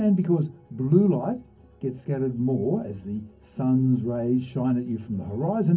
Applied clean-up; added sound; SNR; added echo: none; none; none; reverberation time 0.3 s.